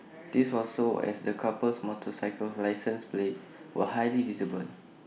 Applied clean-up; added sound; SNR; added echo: none; none; none; none.